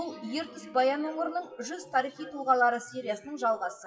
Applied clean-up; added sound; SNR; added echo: classical method WPE with log-MMSE.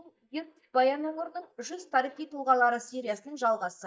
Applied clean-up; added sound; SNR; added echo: neural mask model DeepFilterNet 3.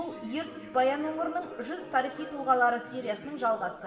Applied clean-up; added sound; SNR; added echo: none; Wind instrument, woodwind instrument; 18 dB; reverberation time 2.3 s.